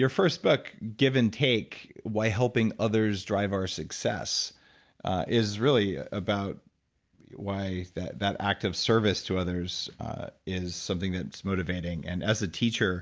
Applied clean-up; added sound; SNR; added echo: none; none; none; none.